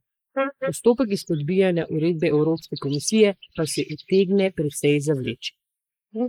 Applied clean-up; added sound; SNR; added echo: neural mask model Resemble Enhance denoiser.